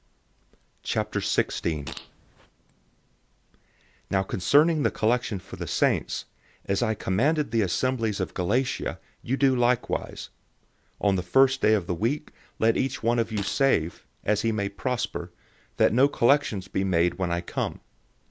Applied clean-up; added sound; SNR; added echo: none; Fart; 16 dB; none.